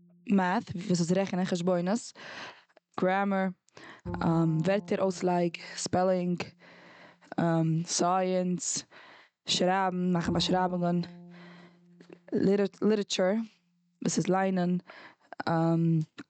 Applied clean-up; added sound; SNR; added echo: neural mask model RNNoise.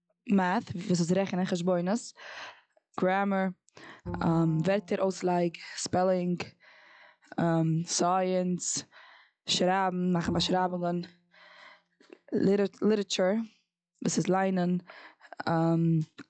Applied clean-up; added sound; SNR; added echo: classical method log-MMSE.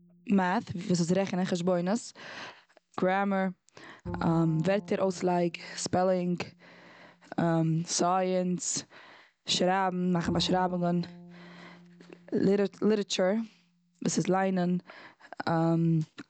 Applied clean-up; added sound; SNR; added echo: none; Bowed string instrument; 20 dB; none.